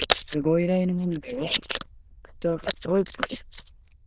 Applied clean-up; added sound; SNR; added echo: neural diffusion model UNIVERSE++.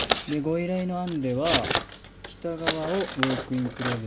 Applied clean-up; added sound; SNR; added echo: none; Scissors; 3 dB; none.